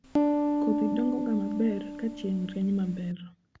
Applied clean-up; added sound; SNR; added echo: none; Piano; 0 dB; none.